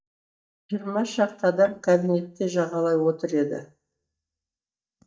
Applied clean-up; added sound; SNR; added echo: neural mask model DeepFilterNet 3.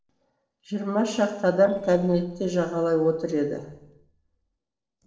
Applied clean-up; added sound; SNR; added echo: neural separator model SepFormer DNS4.